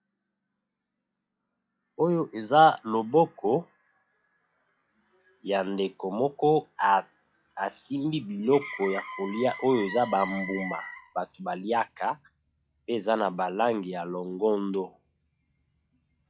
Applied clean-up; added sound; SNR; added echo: classical method log-MMSE.